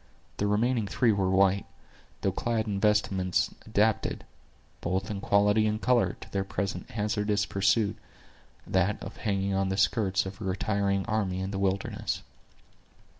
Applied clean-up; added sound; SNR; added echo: none; none; none; none.